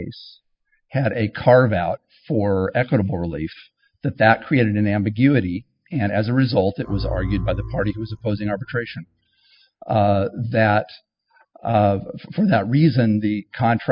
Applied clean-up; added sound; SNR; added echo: classical method spectral subtraction.